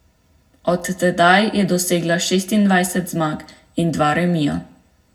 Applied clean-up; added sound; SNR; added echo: none; none; none; reverberation time 0.4 s.